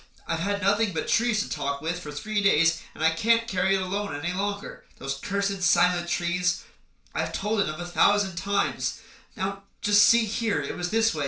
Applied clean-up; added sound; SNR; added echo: none; none; none; reverberation time 0.3 s.